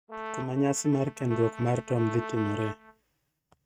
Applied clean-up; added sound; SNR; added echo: neural mask model RNNoise.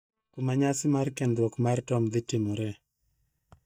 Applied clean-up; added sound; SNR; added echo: neural mask model DeepFilterNet 3.